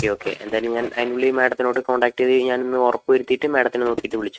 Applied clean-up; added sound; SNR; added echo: neural mask model RNNoise.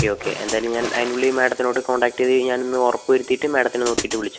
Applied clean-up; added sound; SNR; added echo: none; Water / Splash, splatter + Hi-hat; 11 dB; none.